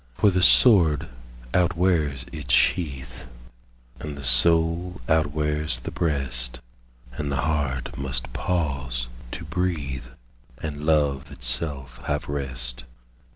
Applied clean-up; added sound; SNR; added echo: none; none; none; none.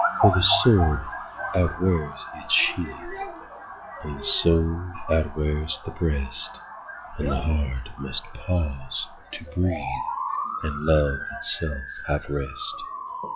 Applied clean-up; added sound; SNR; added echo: classical method log-MMSE.